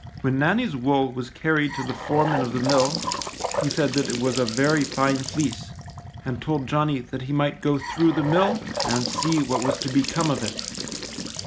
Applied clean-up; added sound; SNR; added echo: none; Trickle, dribble / Bathtub (filling or washing) / Sink (filling or washing) / Gurgling; 7 dB; none.